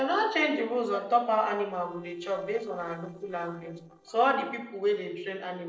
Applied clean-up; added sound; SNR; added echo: neural separator model SepFormer DNS4.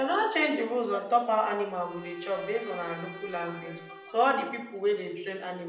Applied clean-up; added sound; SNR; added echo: none; Bowed string instrument; 16 dB; reverberation time 0.7 s.